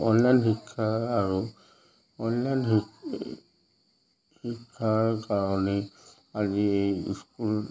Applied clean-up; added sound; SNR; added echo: none; none; none; none.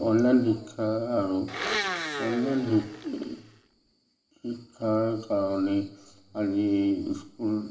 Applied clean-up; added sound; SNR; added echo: none; Domestic sounds, home sounds; 6 dB; reverberation time 1.1 s.